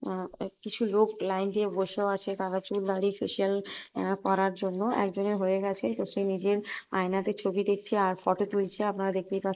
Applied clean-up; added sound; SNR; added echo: neural mask model Resemble Enhance denoiser.